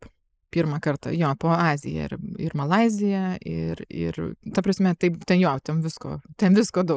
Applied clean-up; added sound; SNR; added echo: neural mask model Resemble Enhance denoiser.